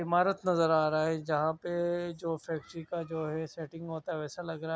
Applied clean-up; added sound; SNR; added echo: none; none; none; none.